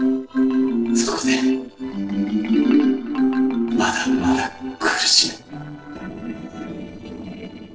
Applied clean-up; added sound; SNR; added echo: neural separator model SepFormer DNS4.